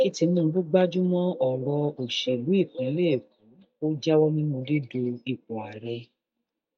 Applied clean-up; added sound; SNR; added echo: neural mask model DeepFilterNet 3.